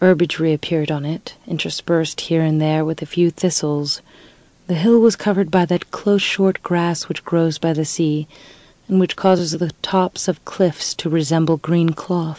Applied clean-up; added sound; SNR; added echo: none; none; none; none.